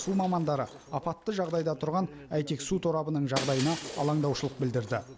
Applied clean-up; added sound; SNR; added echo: none; Shatter; 14 dB; none.